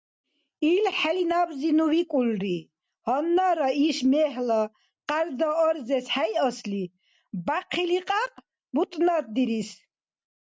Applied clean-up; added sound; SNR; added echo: none; none; none; none.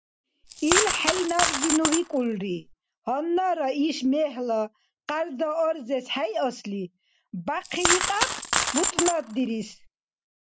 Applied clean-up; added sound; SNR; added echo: none; Coin (dropping); -1 dB; none.